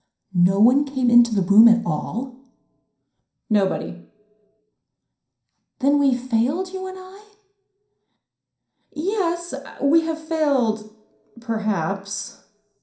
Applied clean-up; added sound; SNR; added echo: none; none; none; reverberation time 0.5 s.